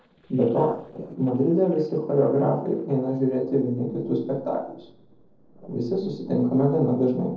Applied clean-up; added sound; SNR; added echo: neural separator model SepFormer DNS4.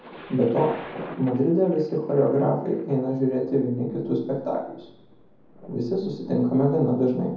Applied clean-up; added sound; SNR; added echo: none; Thunder; 20 dB; reverberation time 0.7 s.